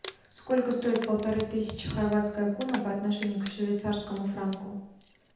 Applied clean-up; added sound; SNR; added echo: none; Crumpling, crinkling; 17 dB; reverberation time 0.8 s.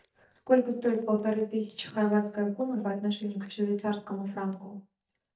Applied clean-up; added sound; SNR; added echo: neural mask model DeepFilterNet 3.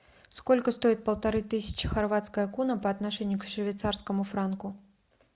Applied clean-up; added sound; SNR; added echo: none; none; none; none.